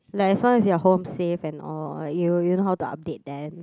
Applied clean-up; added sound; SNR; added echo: none; none; none; none.